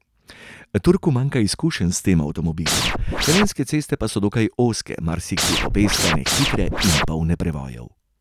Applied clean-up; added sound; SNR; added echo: none; Scratching (performance technique); -1 dB; none.